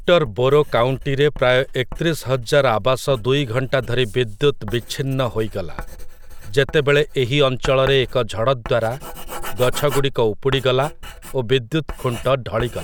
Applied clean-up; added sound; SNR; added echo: none; Writing; 10 dB; none.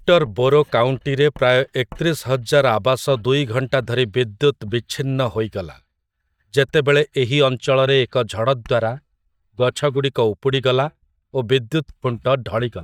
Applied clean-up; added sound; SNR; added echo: neural mask model DeepFilterNet 3.